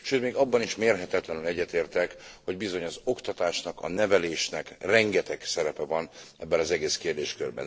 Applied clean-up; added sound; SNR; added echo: neural separator model SepFormer DNS4.